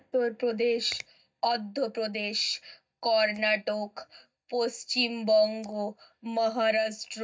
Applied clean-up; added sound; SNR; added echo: neural mask model DeepFilterNet 3.